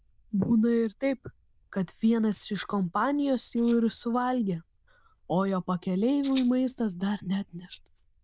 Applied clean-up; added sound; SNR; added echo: neural diffusion model UNIVERSE++.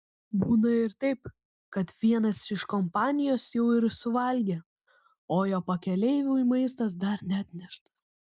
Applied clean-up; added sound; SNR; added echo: none; none; none; none.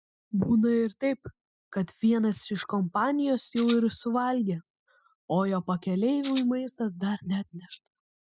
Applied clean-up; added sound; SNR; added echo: classical method spectral subtraction.